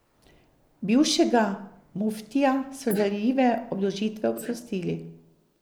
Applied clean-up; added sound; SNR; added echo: neural mask model Resemble Enhance denoiser.